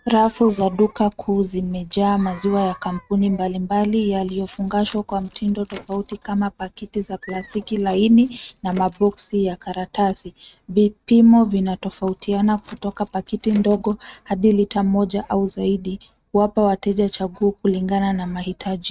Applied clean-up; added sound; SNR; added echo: neural mask model RNNoise.